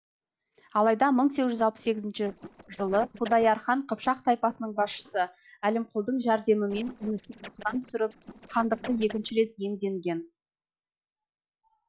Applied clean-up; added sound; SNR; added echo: neural separator model SepFormer DNS4.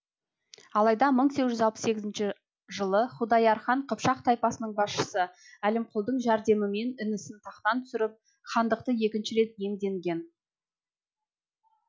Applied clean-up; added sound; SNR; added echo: none; none; none; none.